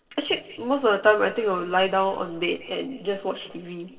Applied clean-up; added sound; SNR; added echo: neural separator model SepFormer DNS4.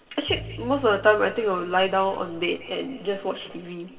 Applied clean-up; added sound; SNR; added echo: none; Bowed string instrument; 18 dB; reverberation time 2.8 s.